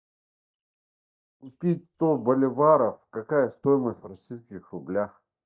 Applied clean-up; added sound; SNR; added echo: neural mask model DeepFilterNet 3.